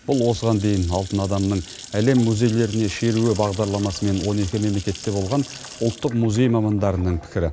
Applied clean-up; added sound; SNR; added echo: none; Sink (filling or washing) / Water tap, faucet / Splash, splatter; 17 dB; none.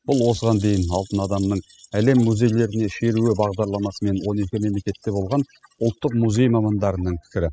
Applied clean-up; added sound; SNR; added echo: classical method spectral subtraction.